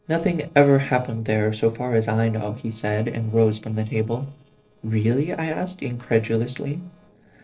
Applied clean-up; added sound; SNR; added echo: neural separator model SepFormer DNS4.